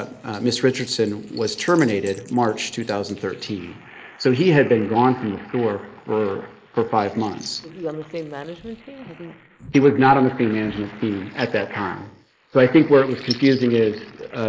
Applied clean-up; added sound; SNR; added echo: neural mask model Resemble Enhance denoiser.